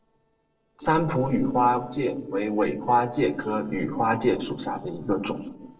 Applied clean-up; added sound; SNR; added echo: neural separator model SepFormer DNS4.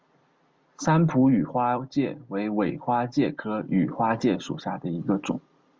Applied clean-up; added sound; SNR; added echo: none; none; none; none.